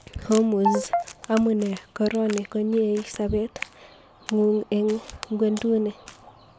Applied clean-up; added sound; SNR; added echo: none; Crack; 18 dB; none.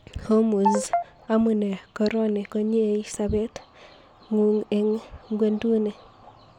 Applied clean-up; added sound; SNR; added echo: none; none; none; none.